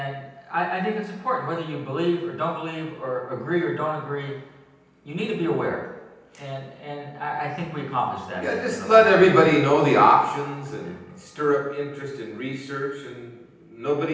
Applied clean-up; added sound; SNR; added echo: none; none; none; reverberation time 0.9 s.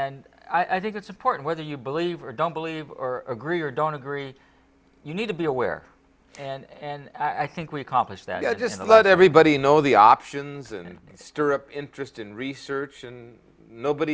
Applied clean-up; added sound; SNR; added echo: none; none; none; none.